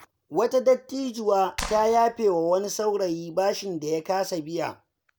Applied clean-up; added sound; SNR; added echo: none; Clapping; 11 dB; none.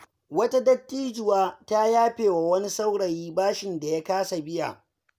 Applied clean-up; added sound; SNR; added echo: none; none; none; none.